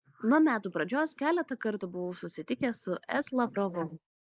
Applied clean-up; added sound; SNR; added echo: neural mask model Resemble Enhance denoiser.